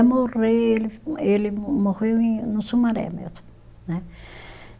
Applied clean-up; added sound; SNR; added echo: none; none; none; none.